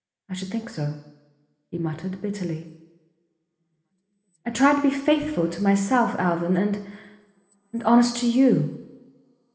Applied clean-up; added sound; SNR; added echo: none; none; none; reverberation time 1.1 s.